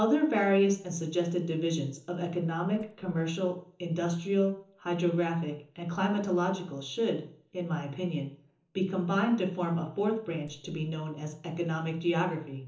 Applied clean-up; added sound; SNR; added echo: neural separator model SepFormer DNS4.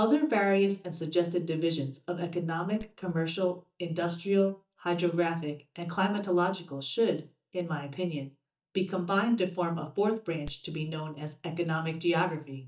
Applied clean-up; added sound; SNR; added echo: neural mask model DeepFilterNet 3.